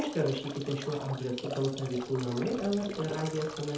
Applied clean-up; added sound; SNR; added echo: none; Drip / Trickle, dribble / Bathtub (filling or washing); 11 dB; reverberation time 0.7 s.